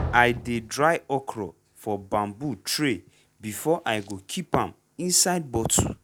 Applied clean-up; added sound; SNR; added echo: none; Slam; 16 dB; none.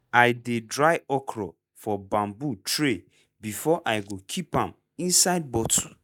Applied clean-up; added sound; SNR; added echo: neural mask model DeepFilterNet 3.